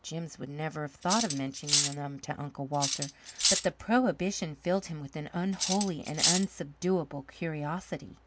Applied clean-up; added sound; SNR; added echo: none; Cutlery, silverware; -1 dB; none.